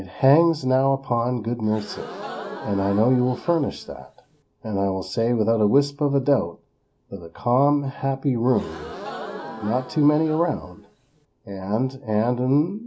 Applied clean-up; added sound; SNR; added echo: none; Crowd / Gasp; 14 dB; none.